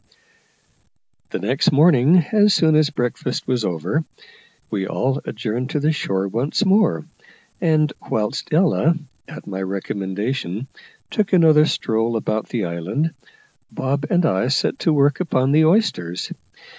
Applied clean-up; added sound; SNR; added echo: none; none; none; none.